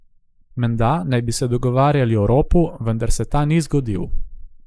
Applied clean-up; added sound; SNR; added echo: neural mask model Resemble Enhance denoiser.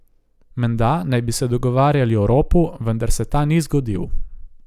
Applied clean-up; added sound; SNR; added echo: none; none; none; none.